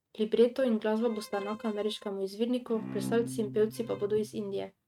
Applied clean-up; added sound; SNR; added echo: neural mask model RNNoise.